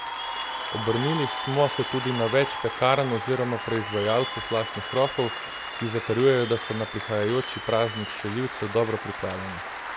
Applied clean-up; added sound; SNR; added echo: none; Applause / Cheering; 7 dB; none.